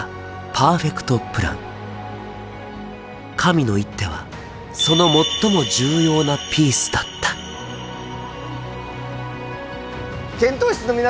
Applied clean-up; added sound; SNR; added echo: none; none; none; none.